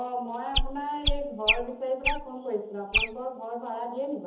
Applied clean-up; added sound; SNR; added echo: none; Chirp, tweet; -3 dB; reverberation time 0.7 s.